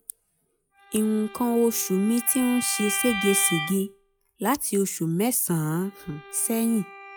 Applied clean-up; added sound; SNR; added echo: classical method log-MMSE.